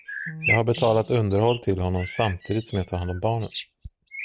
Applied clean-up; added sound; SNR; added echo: neural mask model RNNoise.